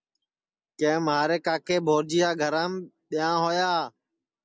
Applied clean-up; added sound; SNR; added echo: none; none; none; none.